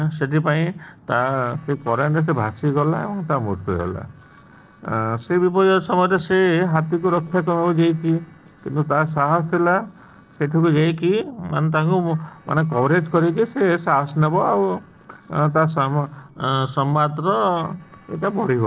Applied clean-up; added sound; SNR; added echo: neural separator model SepFormer DNS4.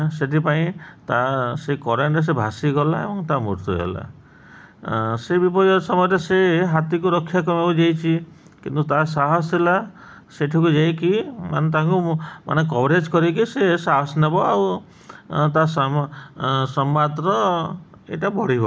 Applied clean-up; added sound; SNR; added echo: none; none; none; none.